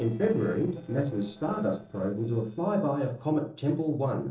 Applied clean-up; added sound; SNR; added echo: neural separator model SepFormer DNS4.